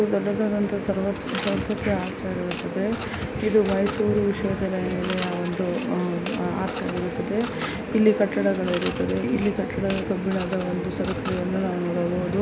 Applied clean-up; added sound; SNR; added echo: none; Coin (dropping) / Mechanisms; 13 dB; none.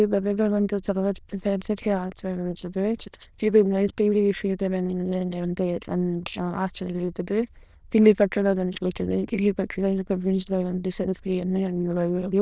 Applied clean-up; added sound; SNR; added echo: neural diffusion model UNIVERSE++.